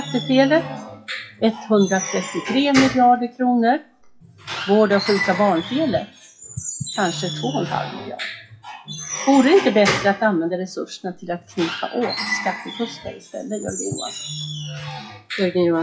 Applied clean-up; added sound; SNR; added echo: classical method WPE with log-MMSE.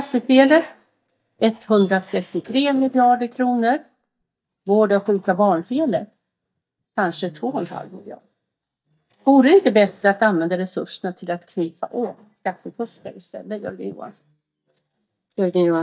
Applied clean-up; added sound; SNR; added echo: neural mask model DeepFilterNet 3.